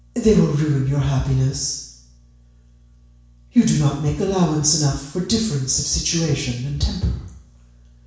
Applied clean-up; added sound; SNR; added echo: none; none; none; reverberation time 0.7 s.